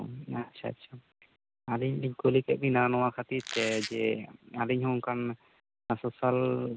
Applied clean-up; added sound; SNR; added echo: none; Squeak; 8 dB; none.